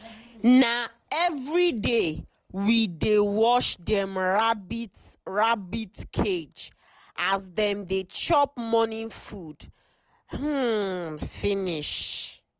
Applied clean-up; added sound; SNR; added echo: none; none; none; none.